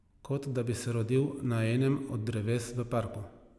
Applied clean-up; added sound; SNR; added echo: none; none; none; none.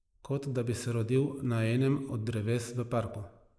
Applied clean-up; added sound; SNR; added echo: neural mask model Resemble Enhance denoiser.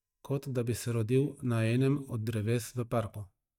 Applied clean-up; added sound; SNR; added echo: neural mask model DeepFilterNet 3.